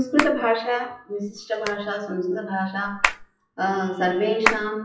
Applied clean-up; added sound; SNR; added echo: classical method WPE with log-MMSE.